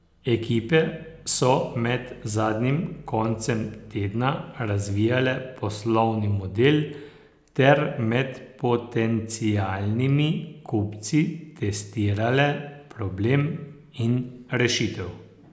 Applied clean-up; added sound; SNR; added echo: none; none; none; none.